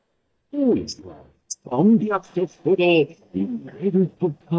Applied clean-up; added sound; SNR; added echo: neural mask model DeepFilterNet 3.